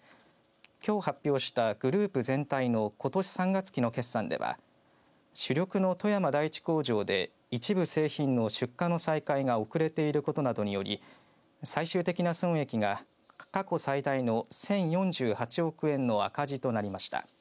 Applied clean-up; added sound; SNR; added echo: none; none; none; none.